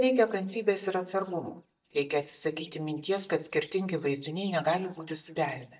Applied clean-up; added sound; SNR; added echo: neural mask model DeepFilterNet 3.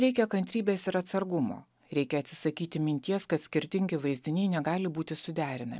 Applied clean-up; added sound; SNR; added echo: none; none; none; none.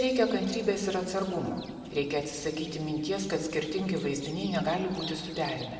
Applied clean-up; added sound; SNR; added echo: none; Chirp, tweet; 17 dB; reverberation time 2.1 s.